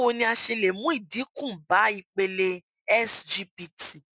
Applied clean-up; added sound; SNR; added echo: none; none; none; none.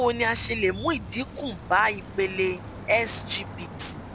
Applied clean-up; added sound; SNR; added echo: none; Bicycle; 14 dB; none.